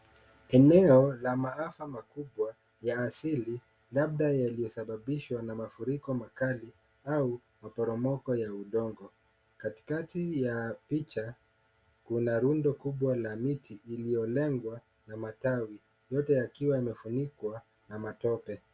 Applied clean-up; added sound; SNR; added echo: none; none; none; none.